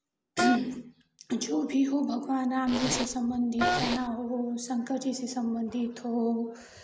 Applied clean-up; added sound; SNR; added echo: none; Zipper (clothing) + Wind instrument, woodwind instrument; 1 dB; none.